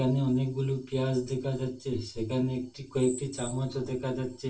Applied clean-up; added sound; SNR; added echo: none; none; none; reverberation time 0.3 s.